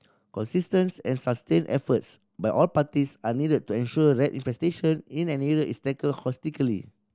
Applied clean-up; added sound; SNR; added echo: none; none; none; none.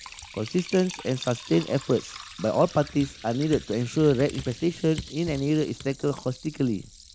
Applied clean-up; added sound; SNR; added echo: none; Computer keyboard + Liquid; 16 dB; none.